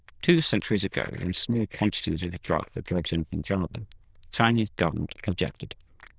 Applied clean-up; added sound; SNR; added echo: neural diffusion model UNIVERSE++.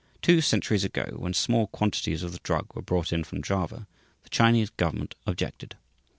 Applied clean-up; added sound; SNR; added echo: none; none; none; none.